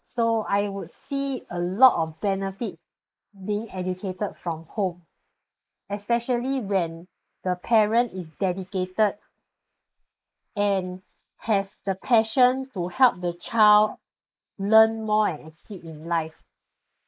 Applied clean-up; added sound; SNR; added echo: neural mask model Resemble Enhance denoiser.